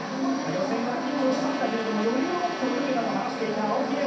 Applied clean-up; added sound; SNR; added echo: none; Trumpet; 13 dB; reverberation time 0.6 s.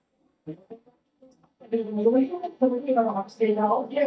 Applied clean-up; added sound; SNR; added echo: neural mask model DeepFilterNet 3.